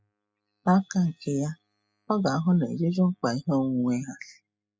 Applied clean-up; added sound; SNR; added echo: classical method spectral subtraction.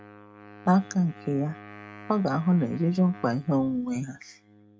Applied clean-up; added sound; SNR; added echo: neural mask model RNNoise.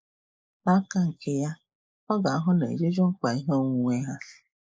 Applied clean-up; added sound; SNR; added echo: neural mask model Resemble Enhance denoiser.